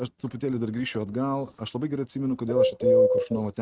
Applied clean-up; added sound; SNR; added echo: neural mask model RNNoise.